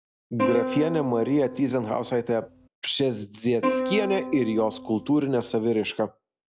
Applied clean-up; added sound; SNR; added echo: none; Plucked string instrument; 6 dB; none.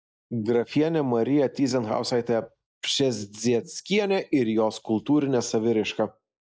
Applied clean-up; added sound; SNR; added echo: neural mask model Resemble Enhance denoiser.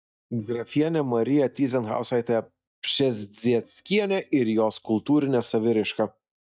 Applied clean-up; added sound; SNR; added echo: neural mask model DeepFilterNet 3.